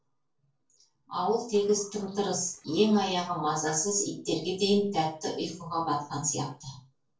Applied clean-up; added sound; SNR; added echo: neural separator model SepFormer DNS4.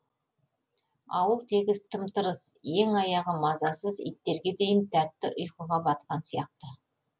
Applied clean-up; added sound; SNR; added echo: none; none; none; none.